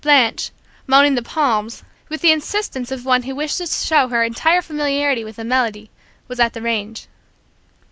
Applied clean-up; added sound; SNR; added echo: none; none; none; none.